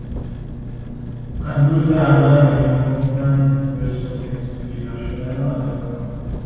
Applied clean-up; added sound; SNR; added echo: none; Engine; 9 dB; reverberation time 2.1 s.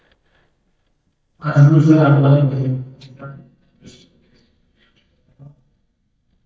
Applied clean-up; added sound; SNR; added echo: neural mask model DeepFilterNet 3.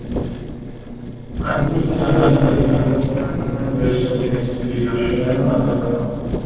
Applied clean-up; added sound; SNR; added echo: neural separator model SepFormer DNS4.